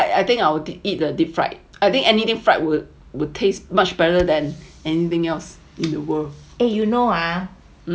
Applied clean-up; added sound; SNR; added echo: none; none; none; none.